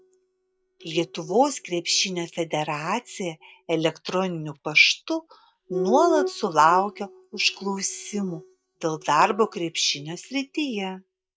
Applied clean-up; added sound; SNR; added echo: neural mask model DeepFilterNet 3.